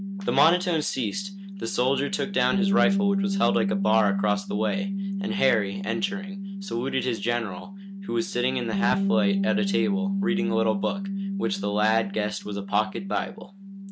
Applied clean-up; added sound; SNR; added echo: neural mask model RNNoise.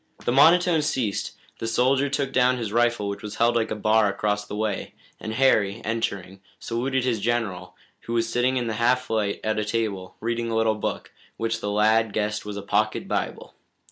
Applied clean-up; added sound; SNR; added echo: none; none; none; none.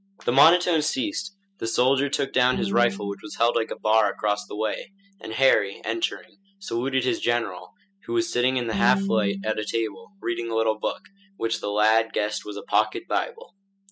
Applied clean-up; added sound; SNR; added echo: classical method spectral subtraction.